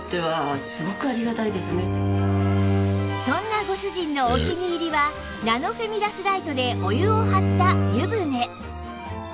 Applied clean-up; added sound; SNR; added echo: none; Burping, eructation + Bowed string instrument; -1 dB; none.